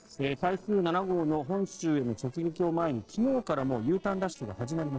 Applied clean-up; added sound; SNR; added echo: neural separator model SepFormer DNS4.